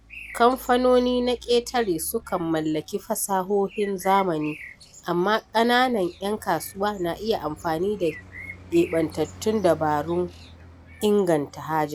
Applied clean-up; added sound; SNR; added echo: none; Bird + Traffic noise, roadway noise; 20 dB; none.